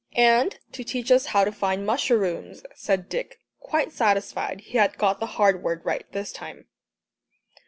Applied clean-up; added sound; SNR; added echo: none; none; none; none.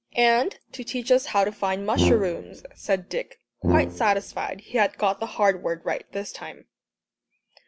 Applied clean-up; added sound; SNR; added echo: none; Brass instrument; 2 dB; none.